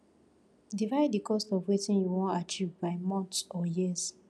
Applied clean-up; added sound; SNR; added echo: none; none; none; none.